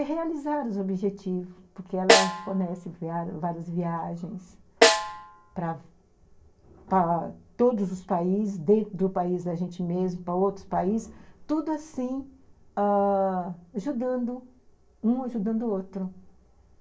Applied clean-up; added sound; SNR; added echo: none; Snare drum; -2 dB; reverberation time 0.2 s.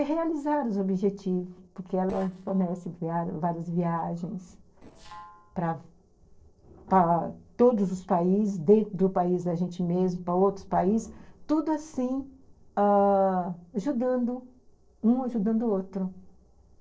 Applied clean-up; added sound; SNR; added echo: neural separator model SepFormer DNS4.